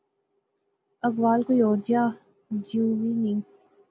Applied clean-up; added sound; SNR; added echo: none; none; none; none.